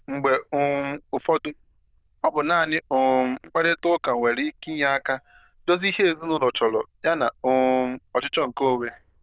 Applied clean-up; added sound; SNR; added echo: neural diffusion model UNIVERSE++.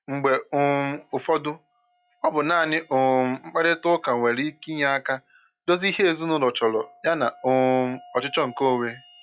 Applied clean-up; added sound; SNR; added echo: classical method log-MMSE.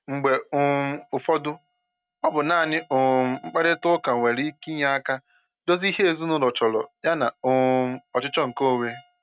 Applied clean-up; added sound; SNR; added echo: neural mask model RNNoise.